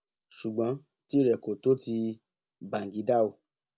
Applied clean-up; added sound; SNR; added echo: none; none; none; none.